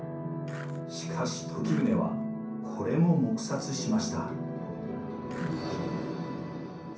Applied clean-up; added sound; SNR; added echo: none; Skateboard; 19 dB; reverberation time 0.6 s.